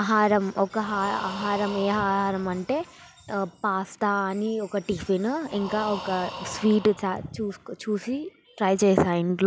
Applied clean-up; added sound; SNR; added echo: none; Breathing; 15 dB; none.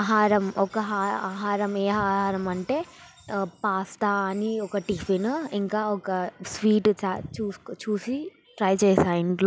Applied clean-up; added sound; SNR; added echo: none; none; none; none.